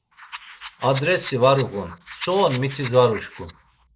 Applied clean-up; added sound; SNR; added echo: neural mask model Resemble Enhance denoiser.